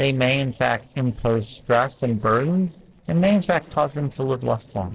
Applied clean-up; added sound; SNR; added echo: neural separator model SepFormer DNS4.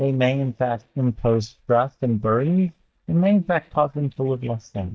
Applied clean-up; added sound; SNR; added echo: neural mask model DeepFilterNet 3.